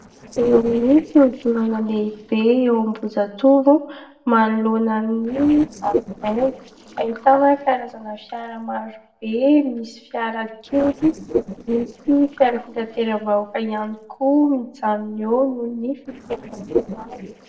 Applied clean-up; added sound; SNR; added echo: neural separator model SepFormer DNS4.